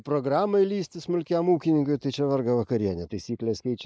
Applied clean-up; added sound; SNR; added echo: neural mask model Resemble Enhance denoiser.